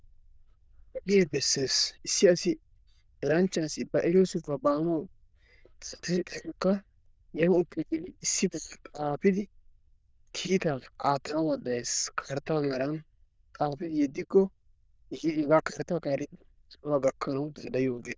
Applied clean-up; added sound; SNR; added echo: neural diffusion model UNIVERSE++.